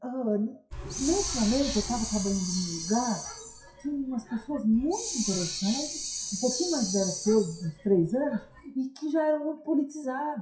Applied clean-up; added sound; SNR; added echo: classical method WPE with log-MMSE.